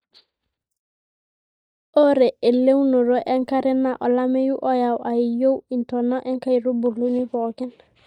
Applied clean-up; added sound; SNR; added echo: neural mask model DeepFilterNet 3.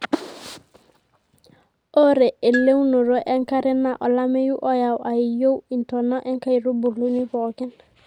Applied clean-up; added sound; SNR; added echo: none; Marimba, xylophone; 14 dB; none.